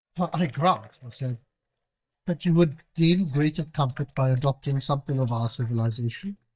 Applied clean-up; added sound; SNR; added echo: neural mask model DeepFilterNet 3.